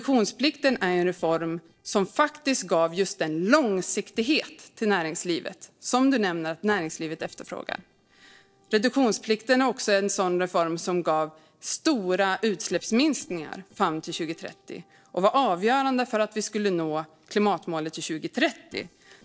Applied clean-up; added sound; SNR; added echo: neural separator model SepFormer DNS4.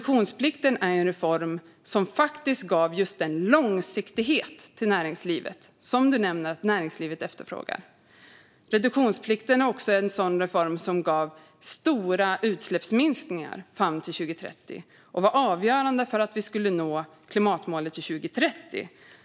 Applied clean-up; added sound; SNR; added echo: none; none; none; none.